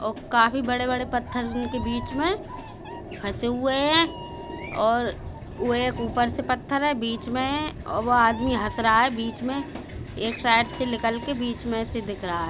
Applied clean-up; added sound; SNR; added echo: none; Meow; 14 dB; none.